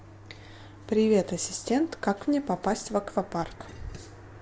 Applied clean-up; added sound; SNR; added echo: none; none; none; none.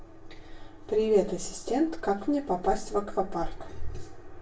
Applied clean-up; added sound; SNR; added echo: none; none; none; reverberation time 0.3 s.